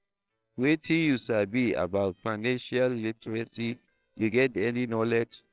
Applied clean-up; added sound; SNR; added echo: neural separator model SepFormer WHAMR!.